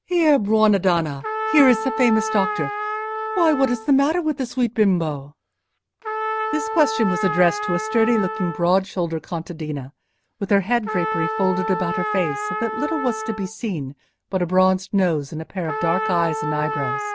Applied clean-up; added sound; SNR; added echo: none; Trumpet; 6 dB; none.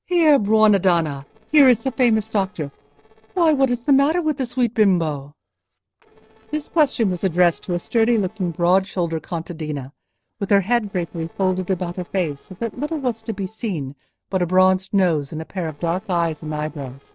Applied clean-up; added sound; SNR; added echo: neural separator model SepFormer DNS4.